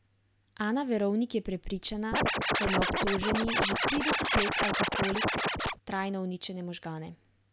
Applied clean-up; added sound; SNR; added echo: none; Scratching (performance technique); -4 dB; none.